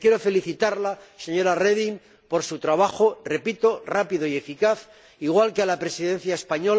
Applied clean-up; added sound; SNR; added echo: none; none; none; none.